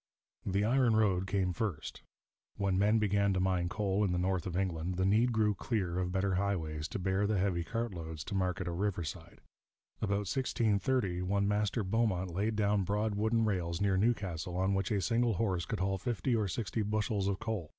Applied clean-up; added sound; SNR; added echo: none; none; none; none.